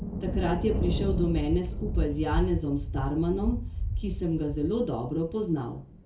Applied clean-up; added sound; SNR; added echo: none; Thunder; 2 dB; reverberation time 0.3 s.